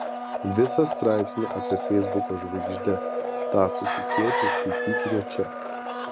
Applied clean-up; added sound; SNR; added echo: none; Chicken, rooster + Domestic sounds, home sounds; 1 dB; none.